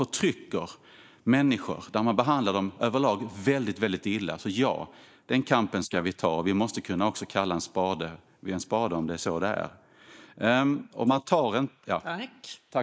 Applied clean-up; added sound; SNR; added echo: neural mask model Resemble Enhance denoiser.